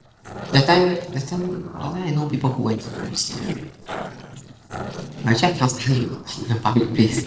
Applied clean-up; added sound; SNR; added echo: neural separator model SepFormer DNS4.